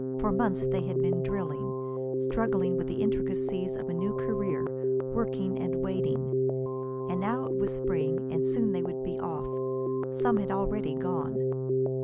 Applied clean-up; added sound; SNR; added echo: none; Keyboard (musical); -4 dB; none.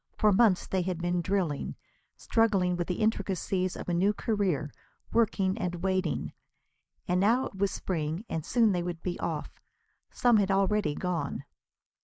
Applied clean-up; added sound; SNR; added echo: neural mask model Resemble Enhance denoiser.